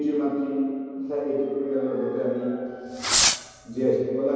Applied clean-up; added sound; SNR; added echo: none; Fireworks; -1 dB; reverberation time 2.2 s.